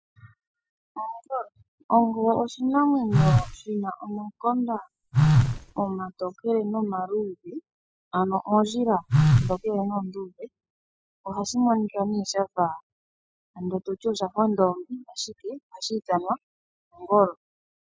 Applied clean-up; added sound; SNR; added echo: classical method spectral subtraction.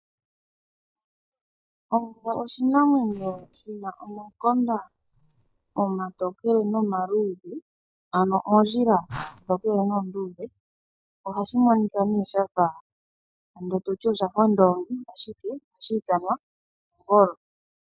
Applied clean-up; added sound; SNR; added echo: neural mask model DeepFilterNet 3.